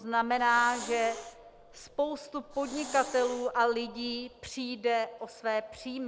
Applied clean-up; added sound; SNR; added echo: none; Hiss; 14 dB; none.